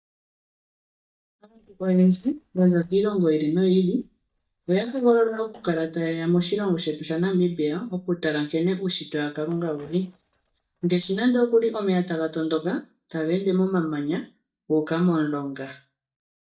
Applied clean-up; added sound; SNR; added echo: neural mask model DeepFilterNet 3.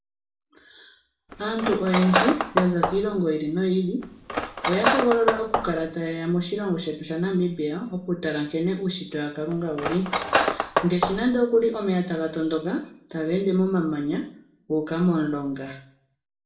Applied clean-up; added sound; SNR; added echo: none; Cutlery, silverware; 1 dB; reverberation time 0.5 s.